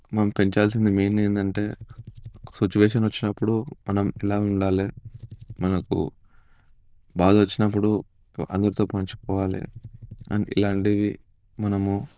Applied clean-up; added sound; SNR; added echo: neural diffusion model UNIVERSE++.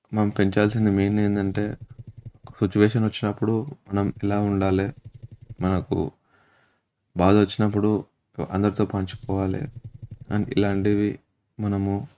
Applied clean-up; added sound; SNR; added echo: neural mask model RNNoise.